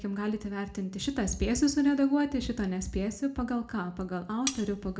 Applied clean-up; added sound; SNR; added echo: none; Cutlery, silverware; 8 dB; reverberation time 0.4 s.